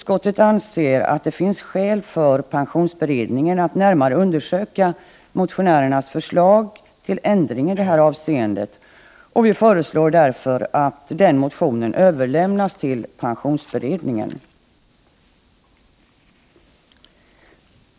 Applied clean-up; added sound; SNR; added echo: none; none; none; none.